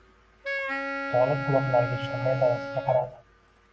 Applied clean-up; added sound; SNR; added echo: none; Wind instrument, woodwind instrument; 6 dB; none.